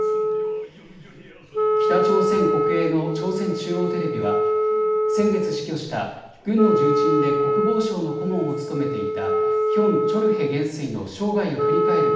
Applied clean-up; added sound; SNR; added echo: none; Wind instrument, woodwind instrument; -3 dB; reverberation time 0.8 s.